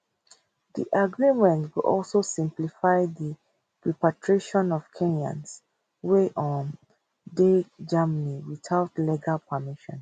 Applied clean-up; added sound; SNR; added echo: none; none; none; none.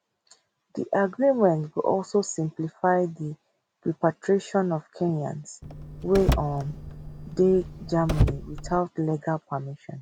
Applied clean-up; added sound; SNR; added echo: none; Car; 3 dB; none.